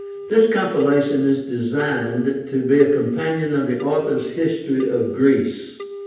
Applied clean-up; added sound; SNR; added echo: none; Telephone; 16 dB; reverberation time 0.9 s.